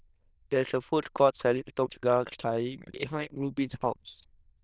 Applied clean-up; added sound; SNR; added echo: neural diffusion model UNIVERSE++.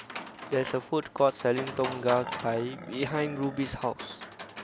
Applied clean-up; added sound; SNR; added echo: none; Livestock, farm animals, working animals; 10 dB; none.